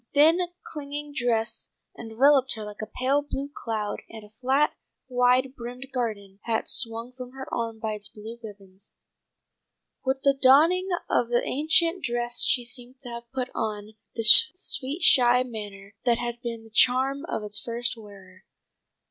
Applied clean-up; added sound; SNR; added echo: none; none; none; none.